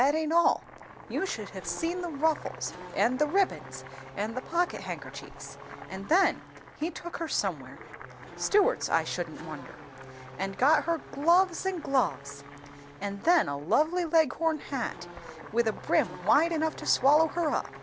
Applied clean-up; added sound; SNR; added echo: none; Race car, auto racing / Accelerating, revving, vroom + Boiling; 16 dB; none.